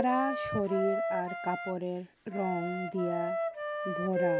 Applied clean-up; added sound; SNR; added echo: none; Wind instrument, woodwind instrument; 1 dB; none.